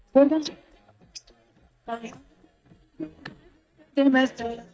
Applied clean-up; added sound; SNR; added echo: neural mask model DeepFilterNet 3.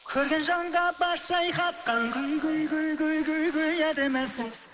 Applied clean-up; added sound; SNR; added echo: neural mask model Resemble Enhance denoiser.